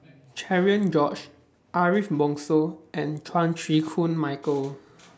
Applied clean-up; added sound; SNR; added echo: none; none; none; none.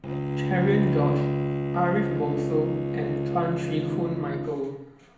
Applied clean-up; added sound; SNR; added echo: none; Bowed string instrument; -1 dB; reverberation time 0.8 s.